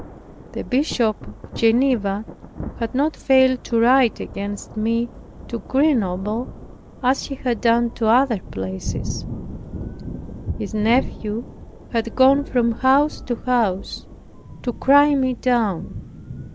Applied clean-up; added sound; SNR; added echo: none; Thunder / Rain; 12 dB; none.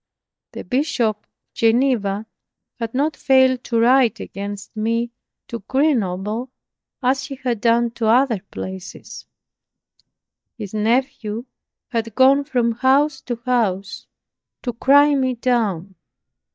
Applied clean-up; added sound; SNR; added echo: neural mask model DeepFilterNet 3.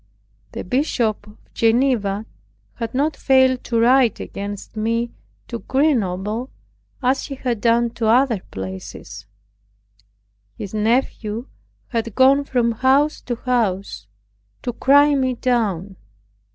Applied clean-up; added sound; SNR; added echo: none; none; none; none.